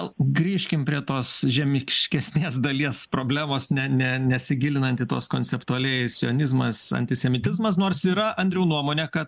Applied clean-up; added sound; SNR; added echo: none; none; none; none.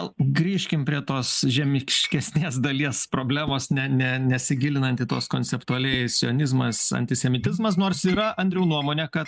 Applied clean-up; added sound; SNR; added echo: neural mask model RNNoise.